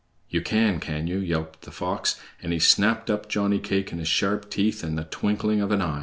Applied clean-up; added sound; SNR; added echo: none; none; none; none.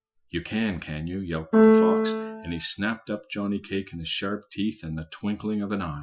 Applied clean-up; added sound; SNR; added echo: classical method Wiener filter.